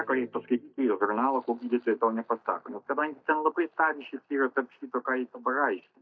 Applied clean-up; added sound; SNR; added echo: neural mask model DeepFilterNet 3.